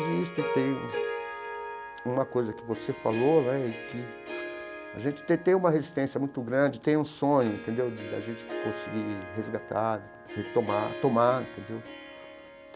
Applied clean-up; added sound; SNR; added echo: none; Harp; 9 dB; none.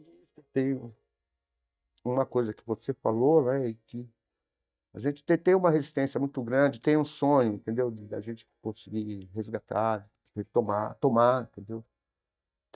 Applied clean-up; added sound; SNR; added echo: neural mask model DeepFilterNet 3.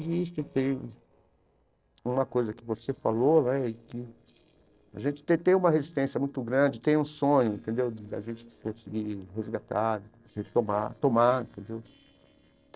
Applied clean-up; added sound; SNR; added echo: neural separator model SepFormer DNS4.